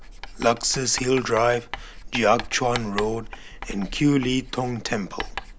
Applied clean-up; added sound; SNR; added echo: none; Writing; 11 dB; none.